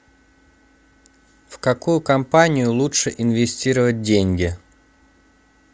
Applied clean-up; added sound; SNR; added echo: none; none; none; none.